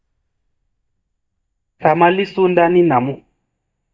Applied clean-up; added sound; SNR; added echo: neural mask model DeepFilterNet 3.